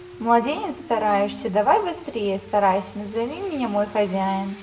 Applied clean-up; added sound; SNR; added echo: none; Rain; 18 dB; reverberation time 1.0 s.